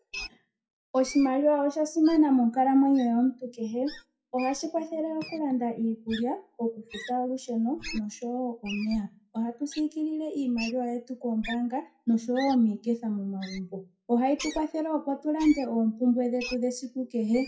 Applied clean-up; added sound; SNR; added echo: classical method WPE with log-MMSE.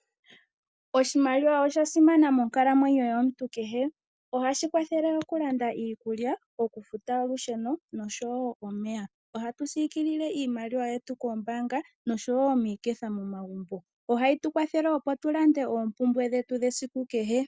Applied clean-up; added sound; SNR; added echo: none; none; none; none.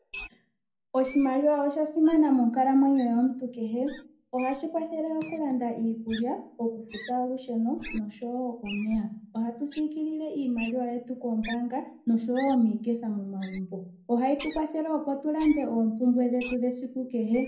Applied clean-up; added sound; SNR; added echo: none; Wild animals; 19 dB; reverberation time 0.6 s.